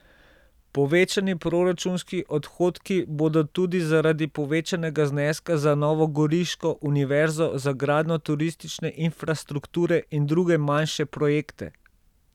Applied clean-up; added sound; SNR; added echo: none; none; none; none.